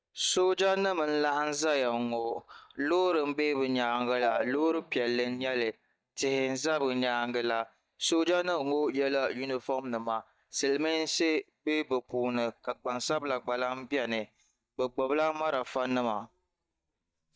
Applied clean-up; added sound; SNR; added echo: neural mask model DeepFilterNet 3.